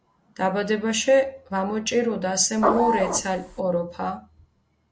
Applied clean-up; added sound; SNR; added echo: none; Printer / Engine; 0 dB; none.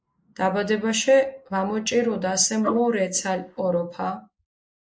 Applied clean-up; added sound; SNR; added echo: neural mask model Resemble Enhance denoiser.